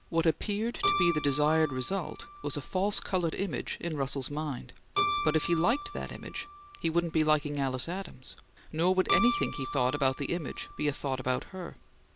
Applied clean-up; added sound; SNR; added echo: none; Keyboard (musical); 8 dB; none.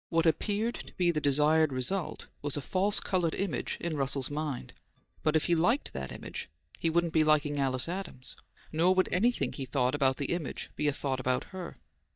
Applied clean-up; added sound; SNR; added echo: neural mask model DeepFilterNet 3.